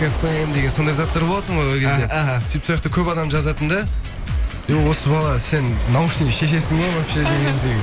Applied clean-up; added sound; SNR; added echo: none; Fixed-wing aircraft, airplane; 11 dB; none.